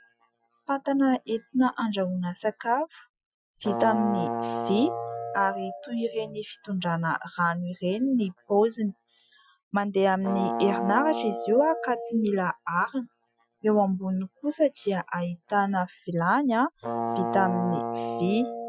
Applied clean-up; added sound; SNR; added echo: classical method Wiener filter.